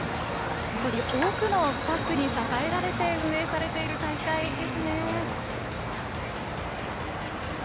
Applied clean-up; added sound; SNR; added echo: none; Raindrop; 8 dB; none.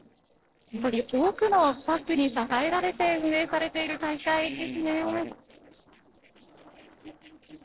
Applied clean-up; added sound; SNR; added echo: neural separator model SepFormer DNS4.